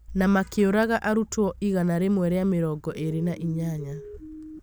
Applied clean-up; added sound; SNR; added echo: none; Siren; 16 dB; none.